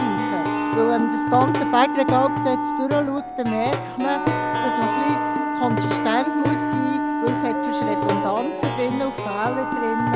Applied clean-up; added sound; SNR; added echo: none; Wind instrument, woodwind instrument + Plucked string instrument; -1 dB; none.